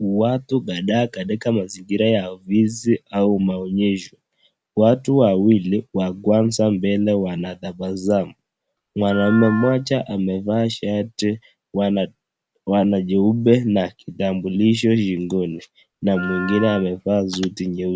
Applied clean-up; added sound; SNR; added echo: none; Wind instrument, woodwind instrument; 13 dB; none.